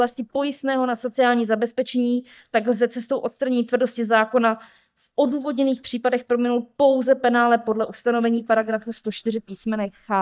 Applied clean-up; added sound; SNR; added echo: neural mask model DeepFilterNet 3.